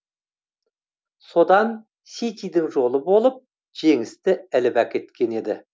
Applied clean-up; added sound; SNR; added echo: none; none; none; none.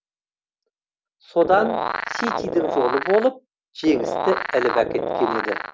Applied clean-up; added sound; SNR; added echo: none; Animal; 2 dB; none.